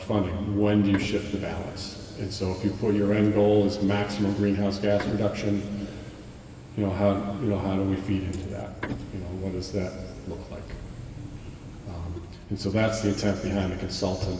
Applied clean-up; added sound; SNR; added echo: none; Printer; 15 dB; reverberation time 2.5 s.